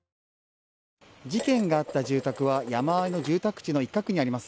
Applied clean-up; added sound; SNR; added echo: none; Dishes, pots, and pans; 14 dB; none.